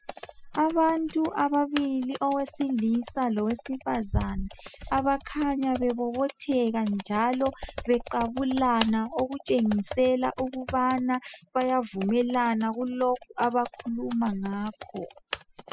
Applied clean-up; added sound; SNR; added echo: classical method spectral subtraction.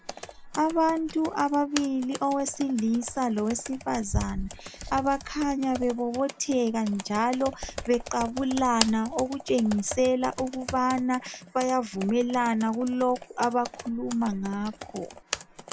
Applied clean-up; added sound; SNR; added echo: none; Computer keyboard; 11 dB; none.